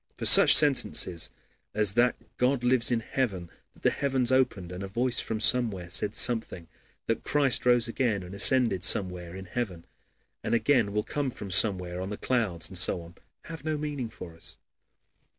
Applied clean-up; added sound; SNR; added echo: none; none; none; none.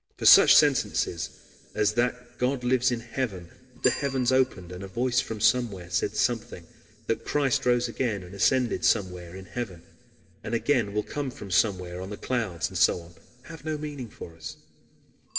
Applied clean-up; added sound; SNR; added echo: none; Bicycle bell; 19 dB; reverberation time 2.3 s.